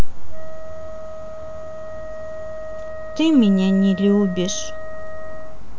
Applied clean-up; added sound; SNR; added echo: none; Wind instrument, woodwind instrument; 16 dB; none.